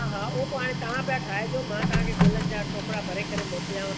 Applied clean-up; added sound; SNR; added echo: none; Printer; -4 dB; none.